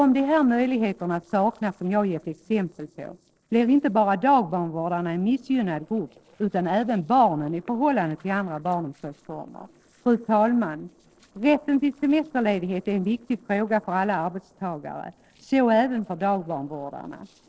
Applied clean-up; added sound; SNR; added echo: neural separator model SepFormer DNS4.